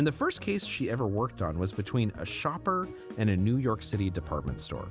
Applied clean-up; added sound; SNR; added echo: none; none; none; none.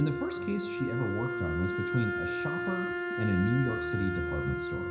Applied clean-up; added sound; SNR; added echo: none; Wind instrument, woodwind instrument; 1 dB; reverberation time 0.5 s.